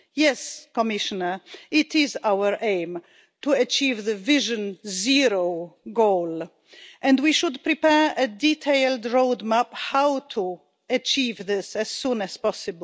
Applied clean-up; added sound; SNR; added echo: none; none; none; none.